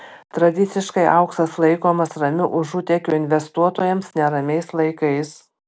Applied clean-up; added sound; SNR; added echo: none; none; none; none.